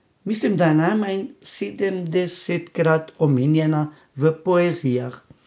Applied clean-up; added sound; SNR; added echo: none; none; none; none.